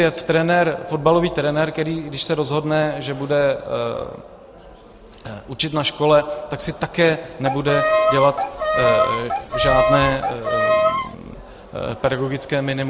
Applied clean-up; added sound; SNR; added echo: none; Bowed string instrument; -2 dB; none.